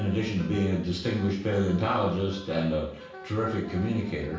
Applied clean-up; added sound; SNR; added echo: none; Wind instrument, woodwind instrument; 17 dB; reverberation time 0.7 s.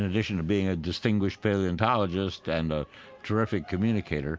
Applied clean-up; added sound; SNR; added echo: none; none; none; none.